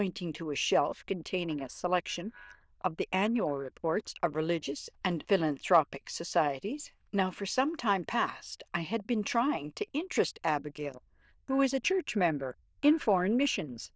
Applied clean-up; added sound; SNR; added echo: neural diffusion model UNIVERSE++.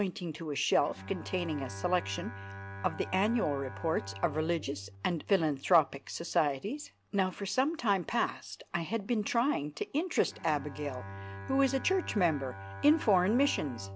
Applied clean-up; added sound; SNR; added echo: none; Bowed string instrument; 14 dB; none.